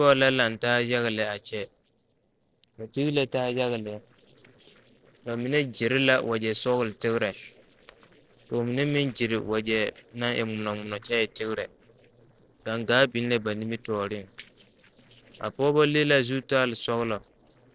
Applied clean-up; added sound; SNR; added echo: neural separator model SepFormer DNS4.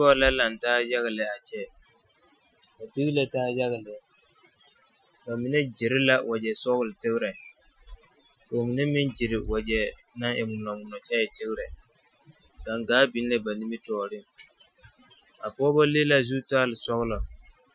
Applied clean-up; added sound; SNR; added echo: classical method Wiener filter.